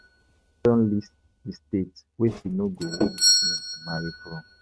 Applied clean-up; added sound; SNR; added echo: neural mask model RNNoise.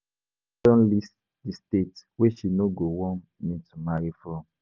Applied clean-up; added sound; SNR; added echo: none; none; none; none.